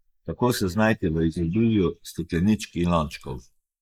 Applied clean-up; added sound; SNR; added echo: neural mask model Resemble Enhance denoiser.